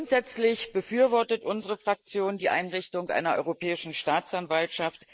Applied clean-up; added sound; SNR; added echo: neural mask model Resemble Enhance denoiser.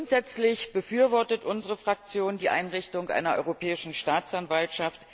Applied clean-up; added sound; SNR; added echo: none; none; none; none.